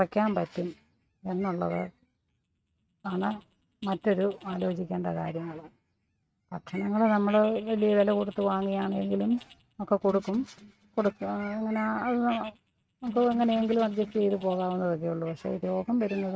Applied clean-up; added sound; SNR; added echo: neural mask model RNNoise.